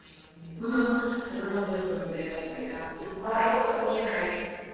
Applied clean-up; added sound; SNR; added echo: neural separator model SepFormer DNS4.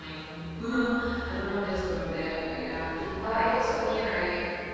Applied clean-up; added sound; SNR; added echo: none; Subway, metro, underground; 20 dB; reverberation time 2.1 s.